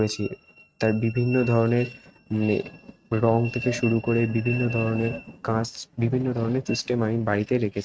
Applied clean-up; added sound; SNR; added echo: neural mask model RNNoise.